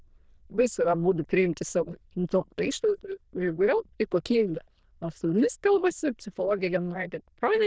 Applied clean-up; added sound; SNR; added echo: neural diffusion model UNIVERSE++.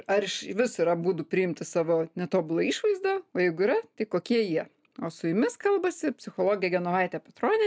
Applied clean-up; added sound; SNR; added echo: none; none; none; none.